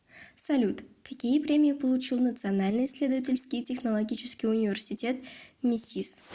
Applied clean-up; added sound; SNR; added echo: none; none; none; none.